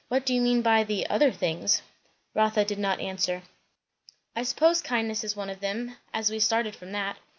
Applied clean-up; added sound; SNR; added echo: none; none; none; none.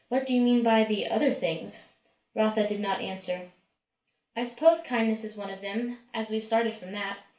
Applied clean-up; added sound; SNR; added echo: none; none; none; reverberation time 0.3 s.